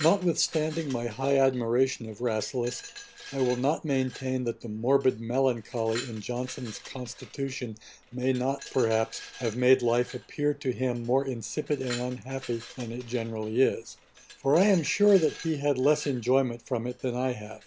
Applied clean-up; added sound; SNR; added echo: none; Glass; 19 dB; none.